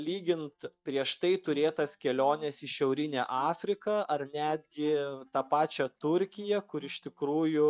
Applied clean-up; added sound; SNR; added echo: neural mask model DeepFilterNet 3.